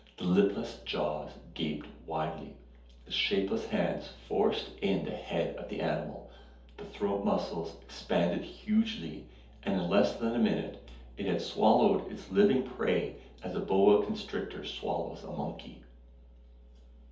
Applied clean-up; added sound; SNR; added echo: none; none; none; reverberation time 0.6 s.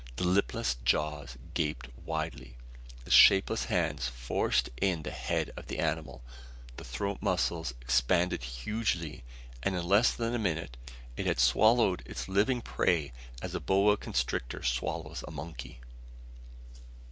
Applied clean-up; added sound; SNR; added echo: none; none; none; none.